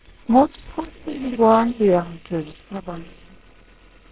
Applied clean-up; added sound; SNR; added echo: neural separator model SepFormer WHAMR!.